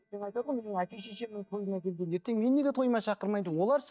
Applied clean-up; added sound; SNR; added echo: neural mask model DeepFilterNet 3.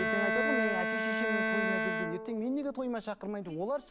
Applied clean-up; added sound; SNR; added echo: none; Bowed string instrument; -2 dB; none.